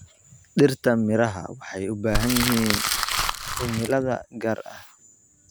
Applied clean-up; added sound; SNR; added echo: none; Crumpling, crinkling; 1 dB; none.